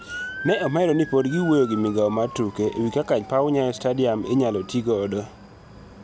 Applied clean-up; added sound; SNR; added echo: none; Motor vehicle (road) / Siren; 16 dB; none.